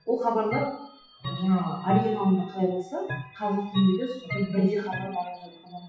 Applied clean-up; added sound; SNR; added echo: classical method WPE with log-MMSE.